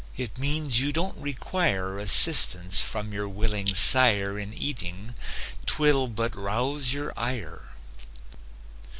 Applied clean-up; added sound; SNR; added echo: none; none; none; none.